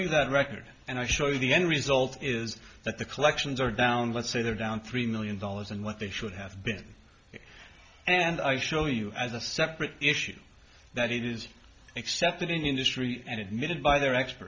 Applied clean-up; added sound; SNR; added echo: none; none; none; none.